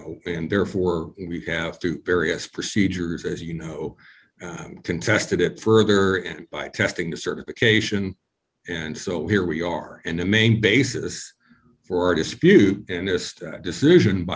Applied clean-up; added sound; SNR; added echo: none; none; none; none.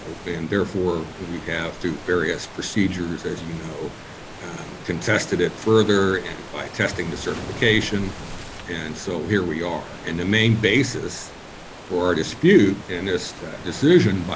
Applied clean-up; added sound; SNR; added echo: none; Waves, surf; 14 dB; none.